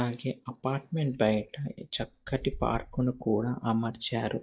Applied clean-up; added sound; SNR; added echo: neural mask model DeepFilterNet 3.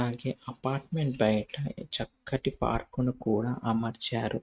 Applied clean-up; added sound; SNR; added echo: neural mask model RNNoise.